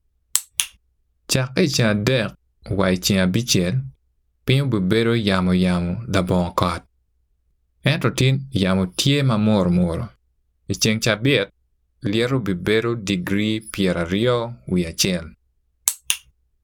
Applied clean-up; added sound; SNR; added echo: none; none; none; none.